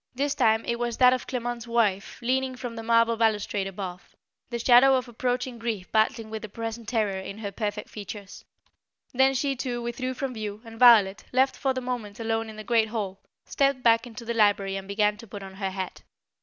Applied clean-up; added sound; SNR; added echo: none; none; none; none.